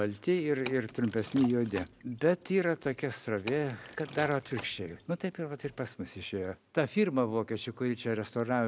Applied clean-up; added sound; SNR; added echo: none; Liquid; 17 dB; none.